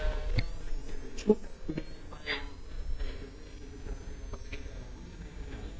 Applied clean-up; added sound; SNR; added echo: neural mask model DeepFilterNet 3.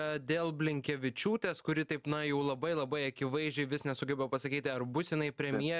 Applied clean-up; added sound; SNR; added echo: none; none; none; none.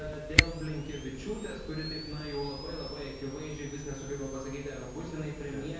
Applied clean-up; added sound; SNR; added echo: none; Camera; -1 dB; reverberation time 1.2 s.